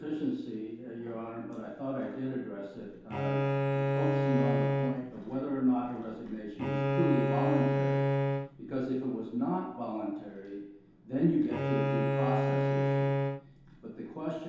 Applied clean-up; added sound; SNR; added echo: none; Bowed string instrument; -4 dB; reverberation time 0.8 s.